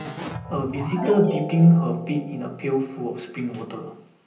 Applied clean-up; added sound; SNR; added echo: none; Keyboard (musical); 11 dB; reverberation time 0.6 s.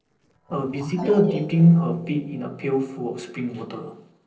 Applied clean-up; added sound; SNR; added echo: neural separator model SepFormer DNS4.